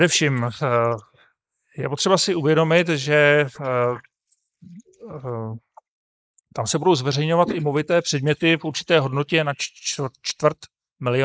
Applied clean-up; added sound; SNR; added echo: neural mask model Resemble Enhance denoiser.